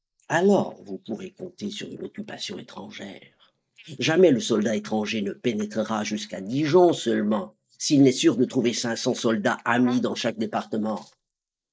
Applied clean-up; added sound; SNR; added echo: neural mask model Resemble Enhance denoiser.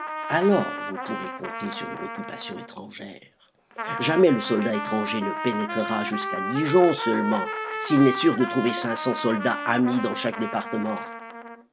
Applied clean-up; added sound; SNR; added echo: none; Trumpet; 7 dB; none.